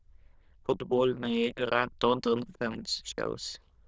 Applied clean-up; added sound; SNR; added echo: neural diffusion model UNIVERSE++.